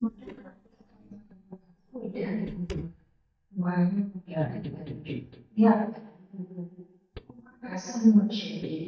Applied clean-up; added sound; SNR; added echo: neural mask model DeepFilterNet 3.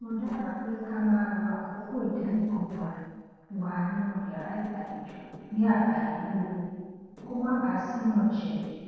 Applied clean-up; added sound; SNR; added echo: neural separator model SepFormer DNS4.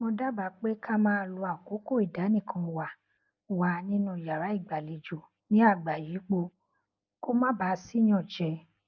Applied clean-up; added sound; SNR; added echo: none; none; none; none.